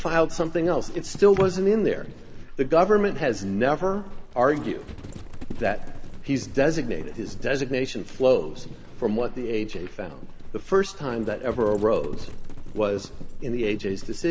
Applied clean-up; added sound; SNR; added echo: none; Livestock, farm animals, working animals; 8 dB; none.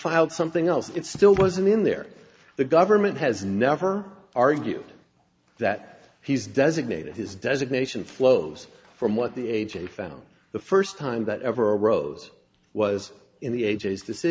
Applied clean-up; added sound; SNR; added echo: none; none; none; none.